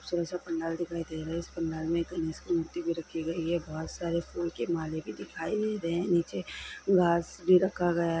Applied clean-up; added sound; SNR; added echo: none; none; none; none.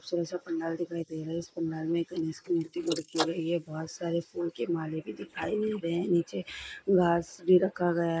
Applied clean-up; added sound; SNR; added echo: neural mask model Resemble Enhance denoiser.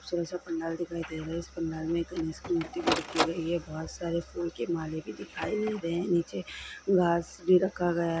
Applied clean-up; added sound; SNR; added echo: none; Printer; 10 dB; none.